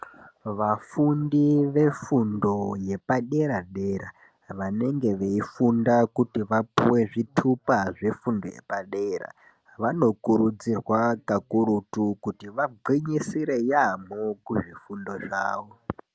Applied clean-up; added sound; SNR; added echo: none; none; none; none.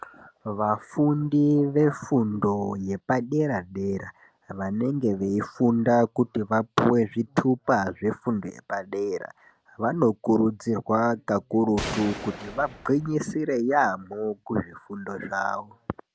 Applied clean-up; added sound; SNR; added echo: none; Gunshot, gunfire; 11 dB; none.